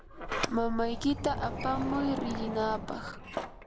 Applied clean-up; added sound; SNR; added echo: none; Sliding door; 4 dB; none.